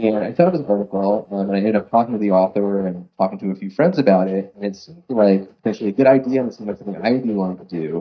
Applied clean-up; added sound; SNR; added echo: neural mask model DeepFilterNet 3.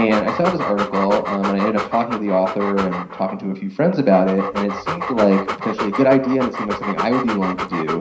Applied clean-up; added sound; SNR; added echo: none; Dog; 7 dB; reverberation time 0.5 s.